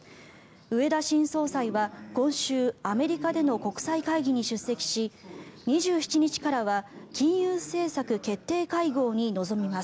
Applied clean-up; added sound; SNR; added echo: none; none; none; none.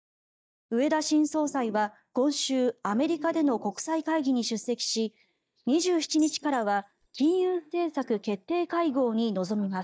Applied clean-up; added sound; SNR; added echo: neural mask model DeepFilterNet 3.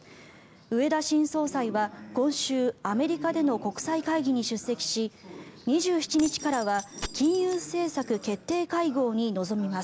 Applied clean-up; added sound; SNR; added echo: none; Keys jangling; 15 dB; none.